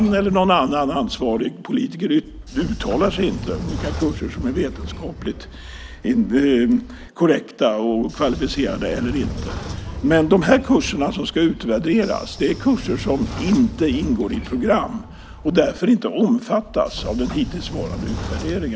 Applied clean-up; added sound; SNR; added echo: none; Sliding door / Train; 12 dB; none.